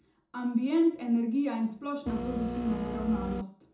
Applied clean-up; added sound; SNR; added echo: none; Printer; 4 dB; reverberation time 0.5 s.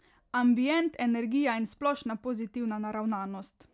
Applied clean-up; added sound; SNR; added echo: none; none; none; none.